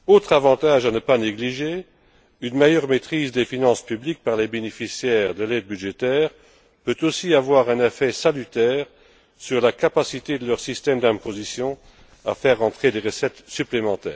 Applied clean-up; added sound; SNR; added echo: none; none; none; none.